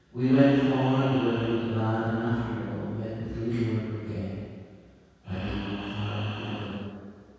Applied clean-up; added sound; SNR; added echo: none; Breathing; 14 dB; reverberation time 2.0 s.